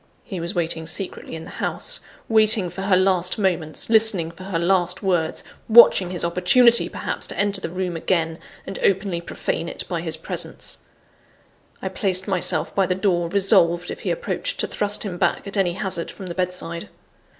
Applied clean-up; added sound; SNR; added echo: none; none; none; none.